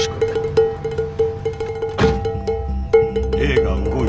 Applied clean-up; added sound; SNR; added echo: none; Dishes, pots, and pans; -3 dB; none.